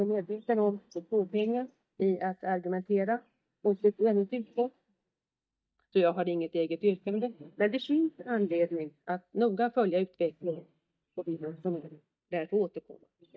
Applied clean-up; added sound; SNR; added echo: neural mask model DeepFilterNet 3.